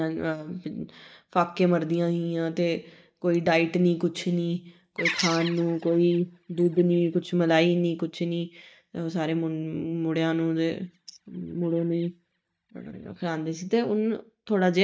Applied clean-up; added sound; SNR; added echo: neural mask model DeepFilterNet 3.